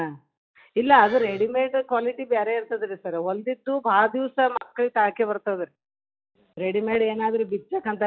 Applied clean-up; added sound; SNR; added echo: classical method log-MMSE.